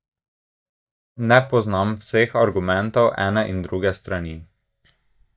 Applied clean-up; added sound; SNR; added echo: neural mask model DeepFilterNet 3.